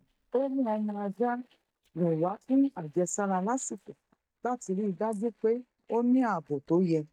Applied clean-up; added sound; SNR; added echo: neural mask model DeepFilterNet 3.